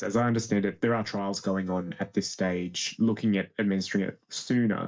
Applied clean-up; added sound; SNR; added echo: neural mask model DeepFilterNet 3.